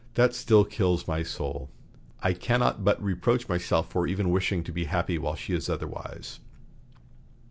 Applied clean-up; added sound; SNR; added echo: none; none; none; none.